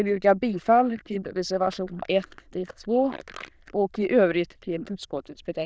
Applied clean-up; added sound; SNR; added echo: neural diffusion model UNIVERSE++.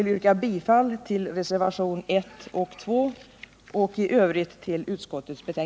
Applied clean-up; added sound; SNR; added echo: none; none; none; none.